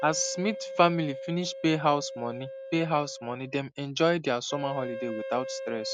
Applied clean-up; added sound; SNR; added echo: none; Wind instrument, woodwind instrument; 10 dB; none.